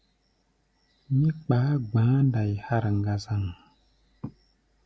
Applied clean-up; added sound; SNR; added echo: none; none; none; none.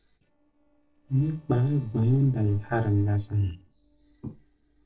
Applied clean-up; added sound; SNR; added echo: neural separator model SepFormer DNS4.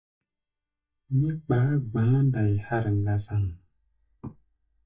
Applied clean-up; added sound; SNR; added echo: neural mask model DeepFilterNet 3.